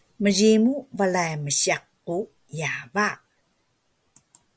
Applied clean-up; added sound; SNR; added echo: none; none; none; none.